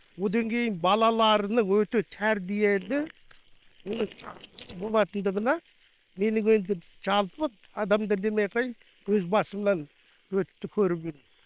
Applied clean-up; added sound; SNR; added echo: neural separator model SepFormer WHAM!.